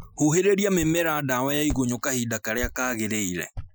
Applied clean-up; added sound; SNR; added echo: classical method Wiener filter.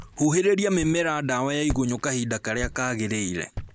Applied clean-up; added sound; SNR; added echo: none; Walk, footsteps; 14 dB; none.